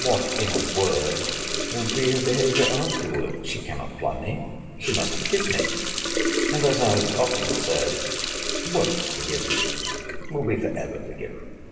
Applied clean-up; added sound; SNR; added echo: none; Water tap, faucet; 1 dB; reverberation time 2.7 s.